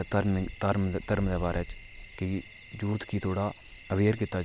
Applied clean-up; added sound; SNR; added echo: none; none; none; none.